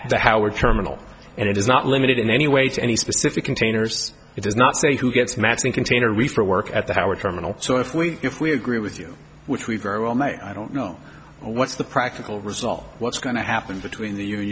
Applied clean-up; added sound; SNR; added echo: none; none; none; none.